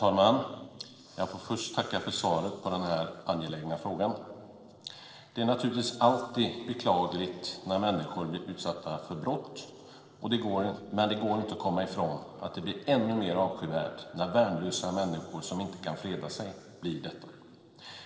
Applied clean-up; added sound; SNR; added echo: neural separator model SepFormer DNS4.